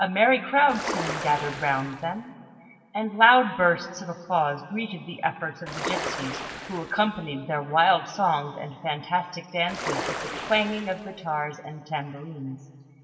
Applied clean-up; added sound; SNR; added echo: none; Ocean; 7 dB; reverberation time 1.9 s.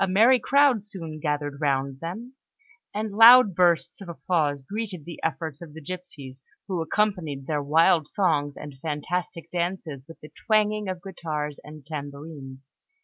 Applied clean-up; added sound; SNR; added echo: none; none; none; none.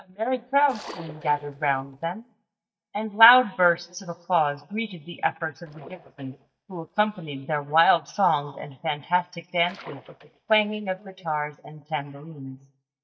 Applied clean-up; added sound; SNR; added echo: neural mask model DeepFilterNet 3.